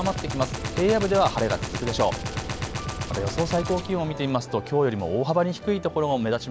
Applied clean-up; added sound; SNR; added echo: none; Gunshot, gunfire; 8 dB; none.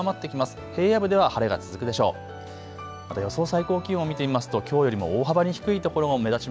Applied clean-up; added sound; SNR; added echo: none; none; none; none.